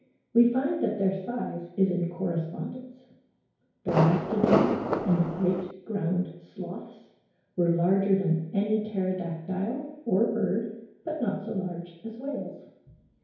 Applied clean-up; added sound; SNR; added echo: none; Fireworks; -1 dB; reverberation time 1.0 s.